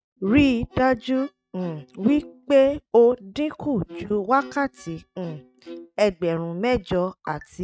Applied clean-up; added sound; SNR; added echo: neural mask model RNNoise.